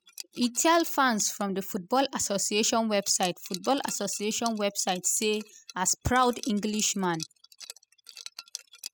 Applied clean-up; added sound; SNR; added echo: classical method spectral subtraction.